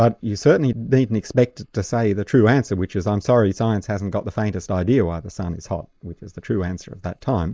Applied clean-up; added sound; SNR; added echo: neural mask model Resemble Enhance denoiser.